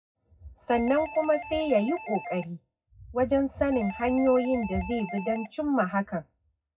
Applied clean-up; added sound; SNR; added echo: classical method WPE with log-MMSE.